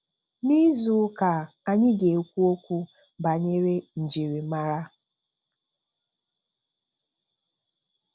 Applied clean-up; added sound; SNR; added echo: none; none; none; none.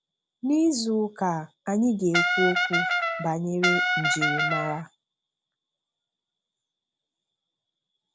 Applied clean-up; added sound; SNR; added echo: none; Brass instrument; -4 dB; none.